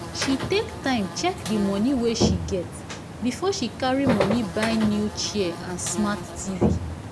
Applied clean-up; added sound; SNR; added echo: none; Buzz; 3 dB; none.